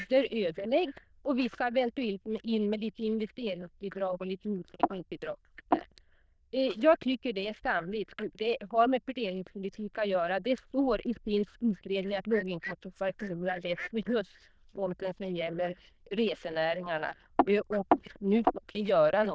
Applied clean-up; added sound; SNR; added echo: neural diffusion model UNIVERSE++.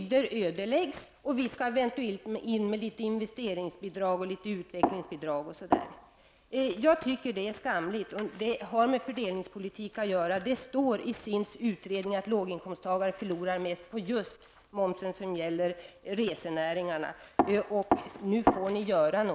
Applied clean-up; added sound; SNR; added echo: none; none; none; none.